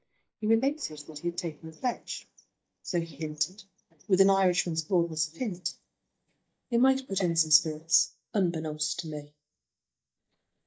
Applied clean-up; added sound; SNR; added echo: neural mask model DeepFilterNet 3.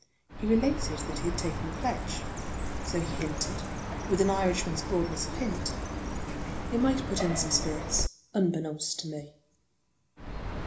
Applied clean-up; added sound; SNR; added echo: none; Chirp, tweet; 3 dB; reverberation time 0.4 s.